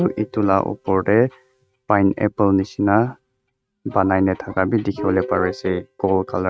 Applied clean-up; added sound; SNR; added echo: neural mask model RNNoise.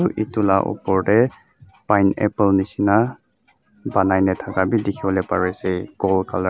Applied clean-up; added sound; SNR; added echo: none; none; none; none.